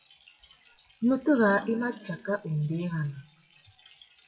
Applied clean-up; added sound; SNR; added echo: classical method WPE with log-MMSE.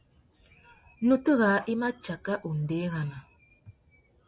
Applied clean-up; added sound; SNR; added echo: none; none; none; none.